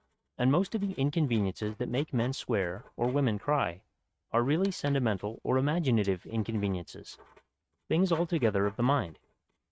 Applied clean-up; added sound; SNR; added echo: neural mask model RNNoise.